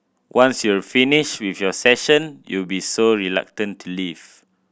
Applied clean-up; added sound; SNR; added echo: none; none; none; none.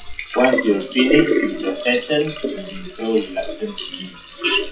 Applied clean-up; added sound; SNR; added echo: classical method WPE with log-MMSE.